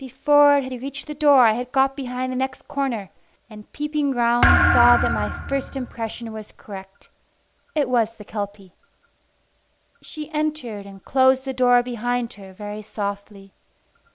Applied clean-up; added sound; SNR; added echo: none; Thump, thud; 0 dB; none.